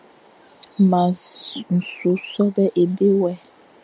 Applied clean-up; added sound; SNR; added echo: none; none; none; none.